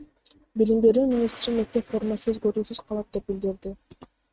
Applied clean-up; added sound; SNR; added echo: neural mask model RNNoise.